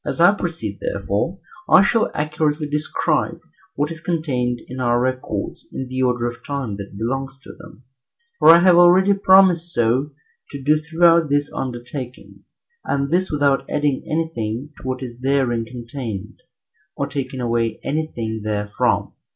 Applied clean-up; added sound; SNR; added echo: none; none; none; reverberation time 0.2 s.